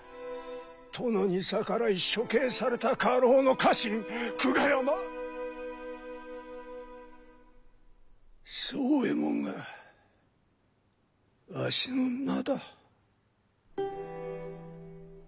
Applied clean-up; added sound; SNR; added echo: none; none; none; none.